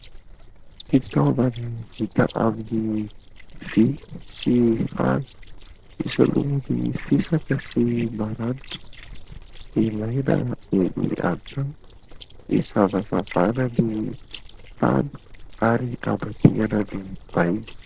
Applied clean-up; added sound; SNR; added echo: neural separator model SepFormer DNS4.